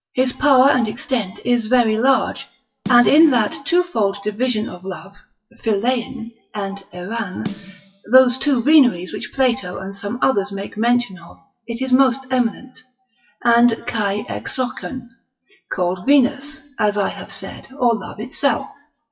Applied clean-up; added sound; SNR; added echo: classical method WPE with log-MMSE.